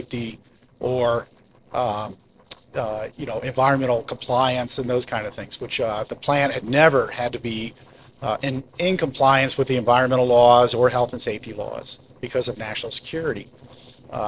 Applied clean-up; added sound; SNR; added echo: neural separator model SepFormer DNS4.